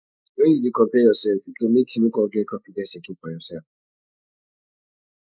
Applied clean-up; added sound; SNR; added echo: neural mask model Resemble Enhance denoiser.